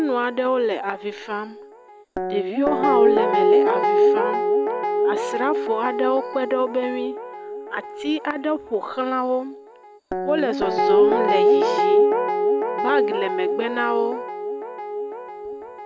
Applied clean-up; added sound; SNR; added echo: none; Guitar; -4 dB; none.